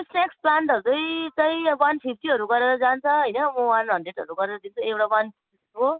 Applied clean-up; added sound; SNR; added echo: none; none; none; none.